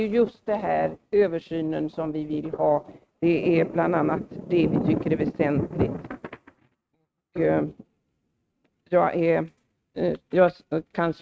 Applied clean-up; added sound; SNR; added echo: neural mask model RNNoise.